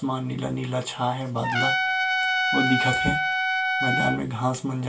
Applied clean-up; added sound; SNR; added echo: none; Trumpet; -3 dB; reverberation time 0.2 s.